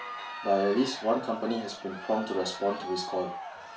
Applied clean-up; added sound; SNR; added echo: none; Crowd; 10 dB; reverberation time 0.2 s.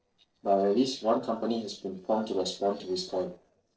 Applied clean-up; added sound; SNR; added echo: neural separator model SepFormer DNS4.